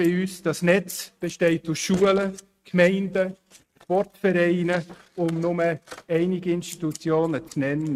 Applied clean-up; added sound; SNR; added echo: neural mask model RNNoise.